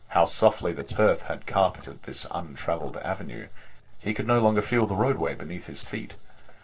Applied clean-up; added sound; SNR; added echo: neural separator model SepFormer DNS4.